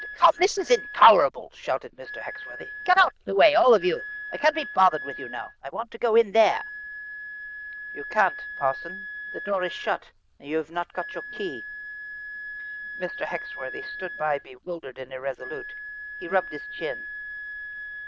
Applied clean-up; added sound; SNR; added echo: neural diffusion model UNIVERSE++.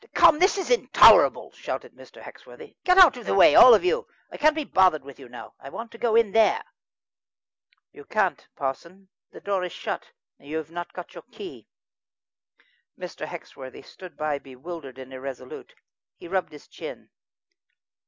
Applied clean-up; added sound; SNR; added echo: none; none; none; none.